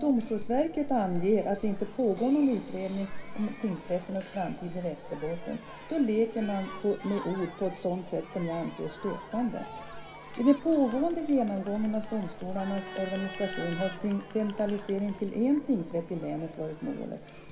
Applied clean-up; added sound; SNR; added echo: none; Crowd; 17 dB; reverberation time 2.7 s.